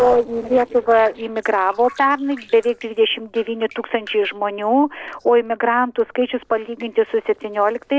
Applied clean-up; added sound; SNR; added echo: neural separator model SepFormer DNS4.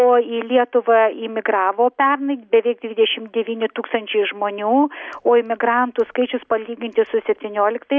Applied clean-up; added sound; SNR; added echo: none; none; none; none.